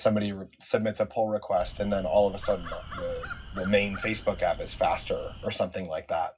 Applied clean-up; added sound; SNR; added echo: none; Crow; 12 dB; reverberation time 0.4 s.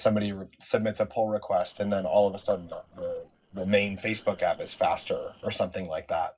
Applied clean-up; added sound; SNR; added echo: neural separator model SepFormer DNS4.